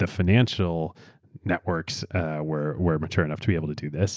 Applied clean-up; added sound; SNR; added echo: none; none; none; none.